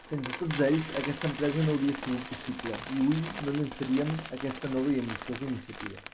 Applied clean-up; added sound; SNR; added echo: none; Coin (dropping); 9 dB; none.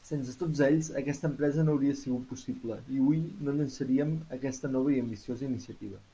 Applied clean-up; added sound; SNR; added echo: none; none; none; none.